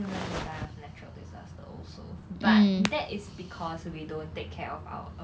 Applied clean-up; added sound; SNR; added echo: none; none; none; none.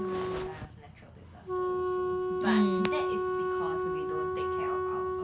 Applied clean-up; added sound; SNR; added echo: none; Wind instrument, woodwind instrument; -4 dB; none.